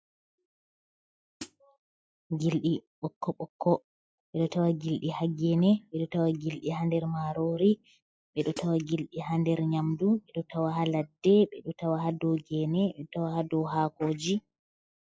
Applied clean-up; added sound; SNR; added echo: classical method log-MMSE.